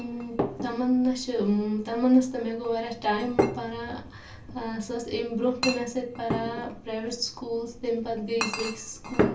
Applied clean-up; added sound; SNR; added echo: none; Chink, clink; 5 dB; reverberation time 0.3 s.